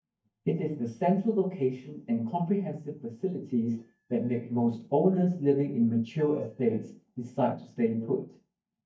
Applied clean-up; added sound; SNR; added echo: neural mask model DeepFilterNet 3.